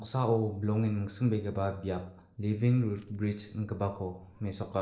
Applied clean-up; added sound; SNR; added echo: neural separator model SepFormer DNS4.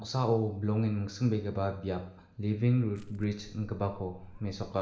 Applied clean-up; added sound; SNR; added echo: none; Crushing; 19 dB; reverberation time 0.6 s.